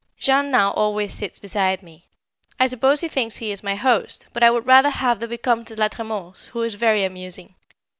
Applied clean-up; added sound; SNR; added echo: none; none; none; none.